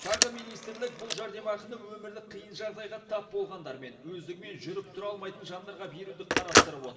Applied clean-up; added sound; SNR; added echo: none; Telephone; -5 dB; reverberation time 2.8 s.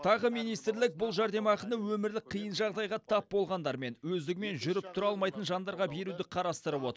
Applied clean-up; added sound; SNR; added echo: none; none; none; none.